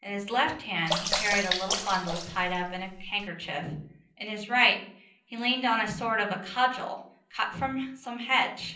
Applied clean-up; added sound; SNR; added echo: none; Sink (filling or washing) / Water / Splash, splatter; 3 dB; reverberation time 0.6 s.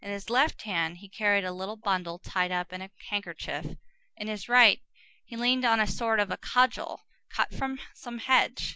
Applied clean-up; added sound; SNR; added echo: none; none; none; none.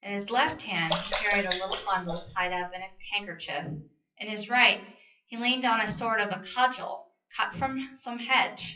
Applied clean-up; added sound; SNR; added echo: classical method WPE with log-MMSE.